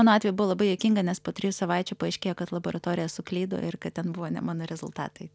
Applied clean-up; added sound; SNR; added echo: none; none; none; none.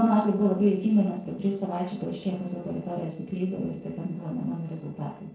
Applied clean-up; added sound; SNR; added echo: neural separator model SepFormer DNS4.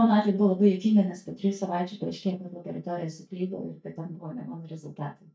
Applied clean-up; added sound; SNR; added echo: neural mask model DeepFilterNet 3.